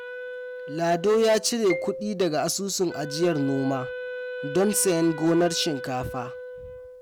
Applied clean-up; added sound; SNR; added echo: none; Wind instrument, woodwind instrument + Marimba, xylophone; 10 dB; none.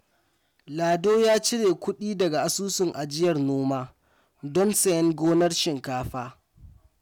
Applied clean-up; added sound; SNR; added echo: none; none; none; none.